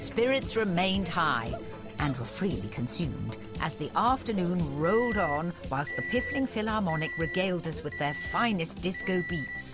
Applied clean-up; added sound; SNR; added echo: none; Microwave oven; 11 dB; none.